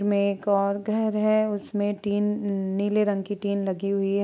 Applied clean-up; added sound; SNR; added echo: none; none; none; none.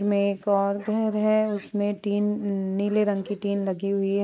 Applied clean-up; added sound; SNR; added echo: neural mask model Resemble Enhance denoiser.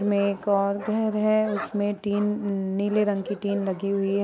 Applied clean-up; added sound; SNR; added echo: none; Bark; 16 dB; none.